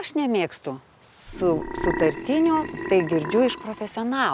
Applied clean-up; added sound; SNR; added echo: none; Burping, eructation; 8 dB; none.